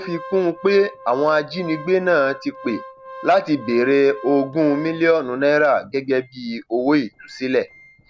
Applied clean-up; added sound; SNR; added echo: none; Organ; 18 dB; none.